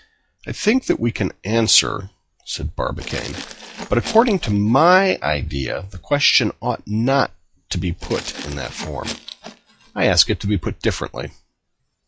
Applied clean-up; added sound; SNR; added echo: classical method log-MMSE.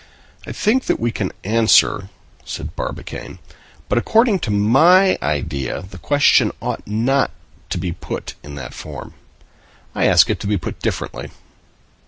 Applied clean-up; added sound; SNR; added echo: none; none; none; none.